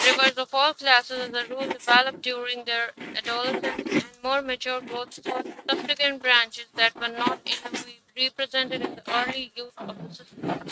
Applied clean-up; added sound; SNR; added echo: neural mask model RNNoise.